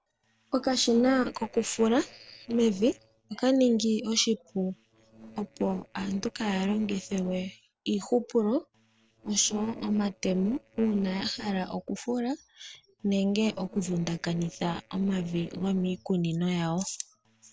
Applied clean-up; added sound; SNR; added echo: neural separator model SepFormer DNS4.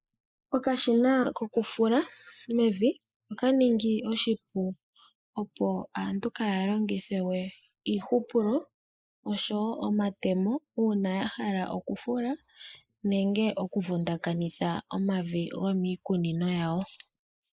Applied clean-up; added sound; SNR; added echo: neural mask model Resemble Enhance denoiser.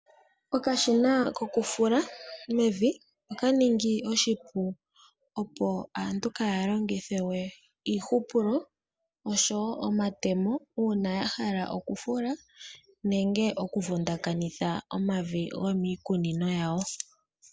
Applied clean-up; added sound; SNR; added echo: none; none; none; none.